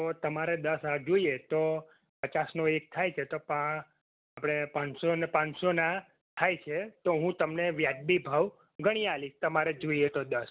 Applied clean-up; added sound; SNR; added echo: none; none; none; none.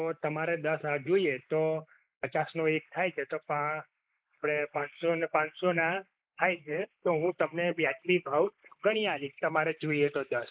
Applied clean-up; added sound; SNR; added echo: neural mask model Resemble Enhance denoiser.